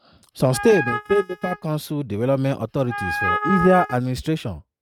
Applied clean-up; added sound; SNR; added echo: neural mask model RNNoise.